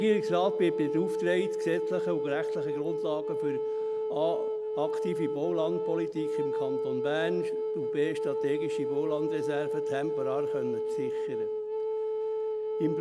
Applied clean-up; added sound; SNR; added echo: none; Wind instrument, woodwind instrument; -2 dB; none.